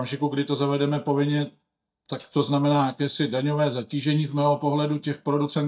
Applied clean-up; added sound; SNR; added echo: neural mask model DeepFilterNet 3.